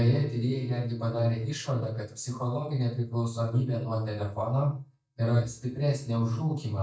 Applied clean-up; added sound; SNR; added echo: neural mask model DeepFilterNet 3.